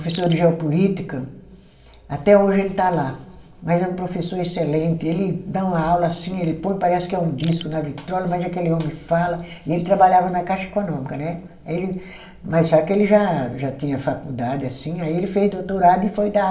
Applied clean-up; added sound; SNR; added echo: none; Crushing; 16 dB; reverberation time 0.8 s.